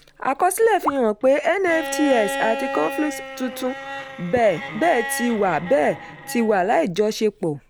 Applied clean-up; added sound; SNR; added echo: none; Bowed string instrument; 11 dB; none.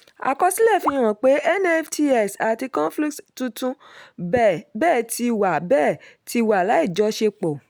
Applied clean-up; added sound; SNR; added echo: none; none; none; none.